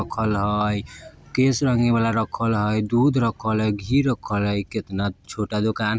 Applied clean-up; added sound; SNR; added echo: none; none; none; none.